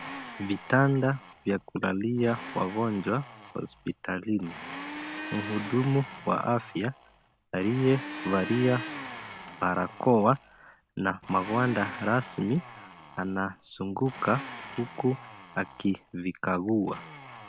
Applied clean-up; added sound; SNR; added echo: none; Domestic sounds, home sounds; 13 dB; none.